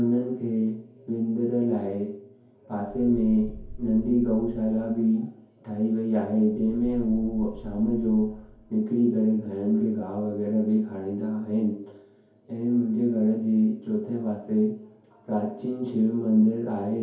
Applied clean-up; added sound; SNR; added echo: none; Wind; 15 dB; reverberation time 0.6 s.